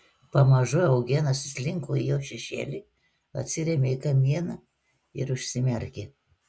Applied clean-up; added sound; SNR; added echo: none; none; none; none.